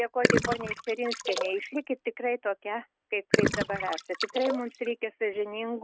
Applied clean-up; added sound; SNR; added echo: neural mask model RNNoise.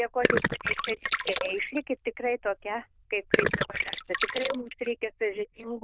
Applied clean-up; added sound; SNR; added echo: neural diffusion model UNIVERSE++.